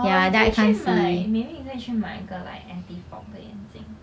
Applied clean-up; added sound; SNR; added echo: none; none; none; none.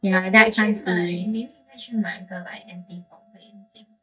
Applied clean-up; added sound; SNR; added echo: neural mask model DeepFilterNet 3.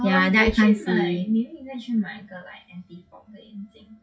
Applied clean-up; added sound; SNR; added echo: classical method WPE with log-MMSE.